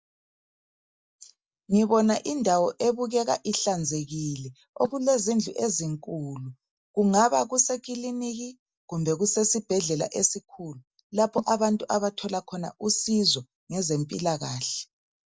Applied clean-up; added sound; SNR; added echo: neural mask model DeepFilterNet 3.